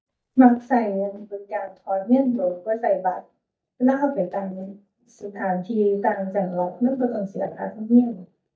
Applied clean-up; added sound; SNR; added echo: neural mask model DeepFilterNet 3.